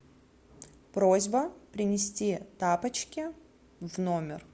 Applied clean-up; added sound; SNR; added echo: none; none; none; none.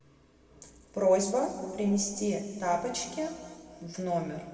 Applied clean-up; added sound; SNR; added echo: none; none; none; reverberation time 1.8 s.